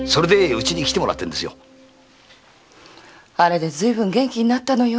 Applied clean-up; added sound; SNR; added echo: none; none; none; none.